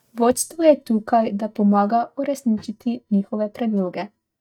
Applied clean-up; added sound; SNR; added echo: neural mask model DeepFilterNet 3.